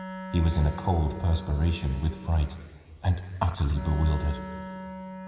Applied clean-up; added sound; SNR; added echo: none; Wind instrument, woodwind instrument; 13 dB; reverberation time 2.6 s.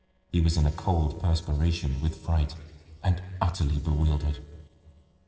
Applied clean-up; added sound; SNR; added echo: neural separator model SepFormer DNS4.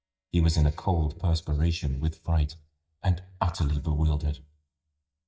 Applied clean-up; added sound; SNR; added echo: neural mask model DeepFilterNet 3.